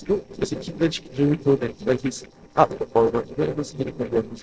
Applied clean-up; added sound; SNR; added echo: neural separator model SepFormer DNS4.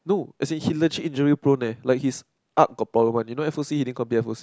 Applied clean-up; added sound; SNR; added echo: none; none; none; none.